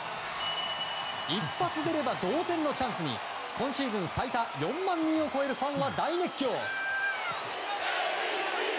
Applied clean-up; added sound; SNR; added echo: none; none; none; none.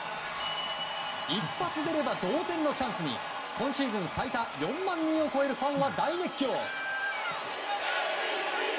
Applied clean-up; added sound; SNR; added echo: none; none; none; reverberation time 0.3 s.